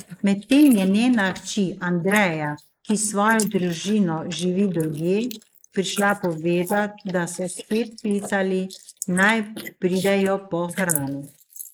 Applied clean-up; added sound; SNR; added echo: neural mask model Resemble Enhance denoiser.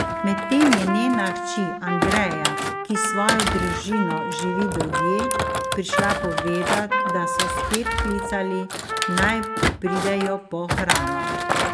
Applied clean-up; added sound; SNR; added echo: none; Trumpet + Thump, thud; -1 dB; none.